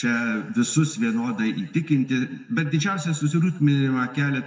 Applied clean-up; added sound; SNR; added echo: none; none; none; reverberation time 1.1 s.